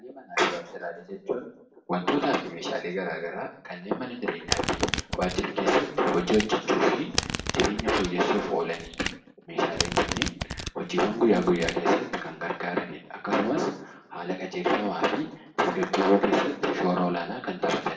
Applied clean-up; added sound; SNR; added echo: none; Domestic sounds, home sounds; 7 dB; reverberation time 0.7 s.